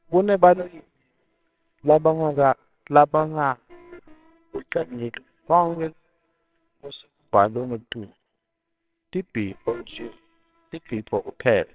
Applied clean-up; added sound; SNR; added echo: neural separator model SepFormer WHAMR!.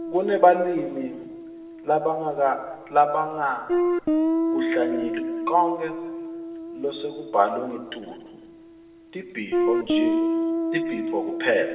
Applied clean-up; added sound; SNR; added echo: none; Guitar; 2 dB; reverberation time 1.4 s.